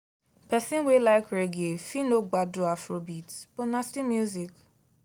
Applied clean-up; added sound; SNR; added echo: none; none; none; none.